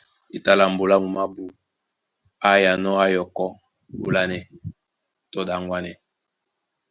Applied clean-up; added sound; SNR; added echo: none; none; none; none.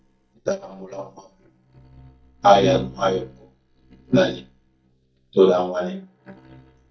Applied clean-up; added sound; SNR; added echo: neural mask model DeepFilterNet 3.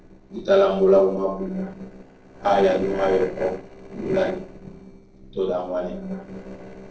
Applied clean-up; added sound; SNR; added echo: neural separator model SepFormer DNS4.